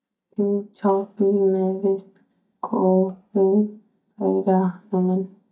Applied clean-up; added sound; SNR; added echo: neural mask model DeepFilterNet 3.